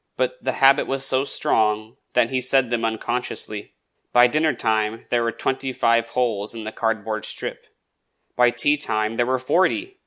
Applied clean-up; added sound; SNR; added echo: none; none; none; none.